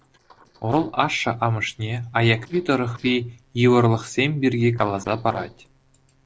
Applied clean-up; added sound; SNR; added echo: neural separator model SepFormer DNS4.